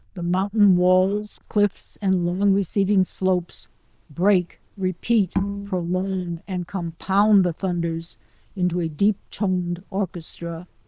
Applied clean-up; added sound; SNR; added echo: neural diffusion model UNIVERSE++.